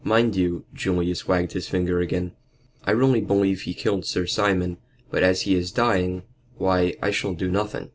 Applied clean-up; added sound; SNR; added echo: none; none; none; none.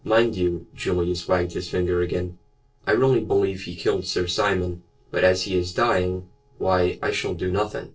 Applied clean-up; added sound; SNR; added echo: neural separator model SepFormer DNS4.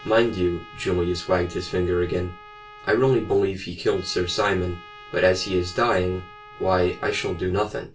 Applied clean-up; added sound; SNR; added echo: none; Trumpet; 20 dB; reverberation time 0.2 s.